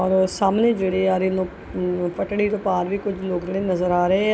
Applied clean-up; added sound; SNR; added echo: none; none; none; none.